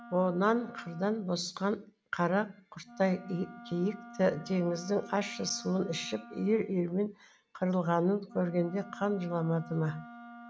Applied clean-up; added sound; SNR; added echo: none; Wind instrument, woodwind instrument; 18 dB; none.